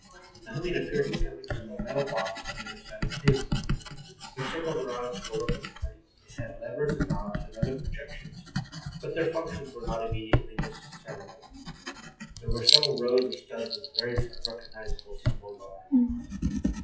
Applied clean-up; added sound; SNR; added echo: classical method WPE with log-MMSE.